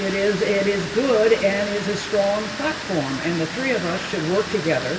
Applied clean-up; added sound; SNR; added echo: none; Water; 9 dB; reverberation time 2.7 s.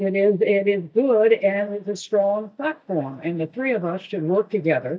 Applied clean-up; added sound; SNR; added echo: neural mask model DeepFilterNet 3.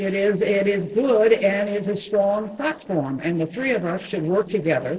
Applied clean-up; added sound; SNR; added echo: neural separator model SepFormer DNS4.